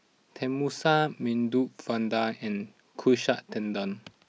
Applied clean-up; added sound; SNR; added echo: none; none; none; none.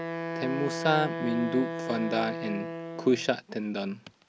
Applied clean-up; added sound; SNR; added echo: none; Wind instrument, woodwind instrument; 6 dB; none.